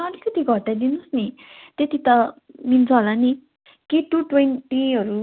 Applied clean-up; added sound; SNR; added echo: none; none; none; none.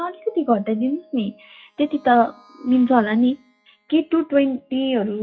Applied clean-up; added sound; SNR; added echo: classical method WPE with log-MMSE.